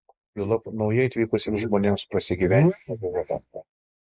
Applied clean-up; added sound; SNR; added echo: neural mask model Resemble Enhance denoiser.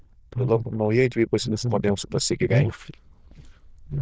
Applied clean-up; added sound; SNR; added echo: neural diffusion model UNIVERSE++.